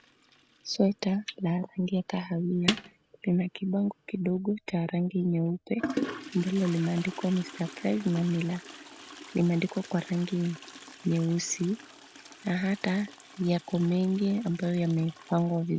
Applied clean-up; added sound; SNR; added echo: none; Toilet flush; 13 dB; none.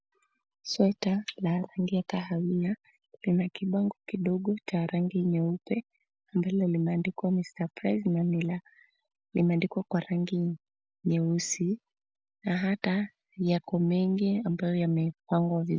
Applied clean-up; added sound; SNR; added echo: none; none; none; none.